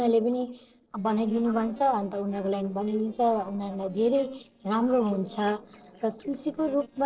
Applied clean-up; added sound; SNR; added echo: neural separator model SepFormer DNS4.